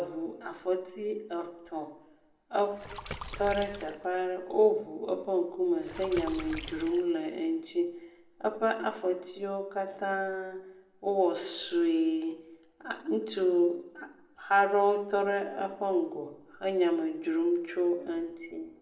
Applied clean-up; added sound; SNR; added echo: none; Water / Splash, splatter; 11 dB; reverberation time 0.6 s.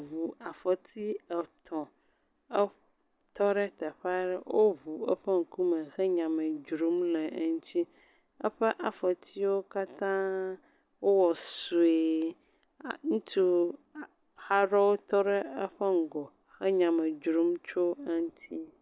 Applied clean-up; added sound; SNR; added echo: none; none; none; none.